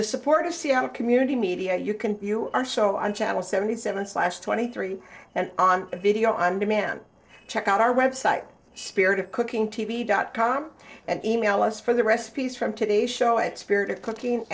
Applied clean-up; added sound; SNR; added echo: neural separator model SepFormer DNS4.